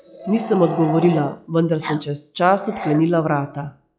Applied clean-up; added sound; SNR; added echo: classical method log-MMSE.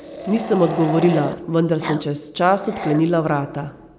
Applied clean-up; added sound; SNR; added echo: none; Growling; 11 dB; none.